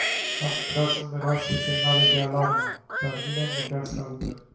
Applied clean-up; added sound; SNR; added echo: none; Livestock, farm animals, working animals; -1 dB; reverberation time 0.6 s.